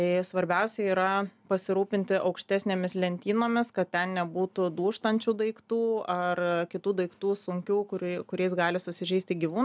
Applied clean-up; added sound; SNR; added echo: none; none; none; none.